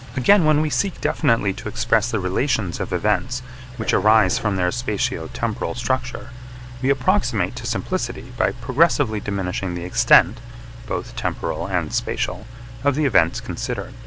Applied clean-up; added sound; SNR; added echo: none; Engine + Dog; 13 dB; none.